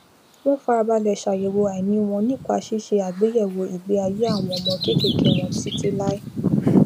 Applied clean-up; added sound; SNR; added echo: none; Bird vocalization, bird call, bird song; 2 dB; none.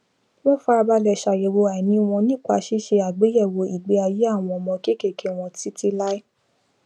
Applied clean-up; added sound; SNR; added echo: none; none; none; none.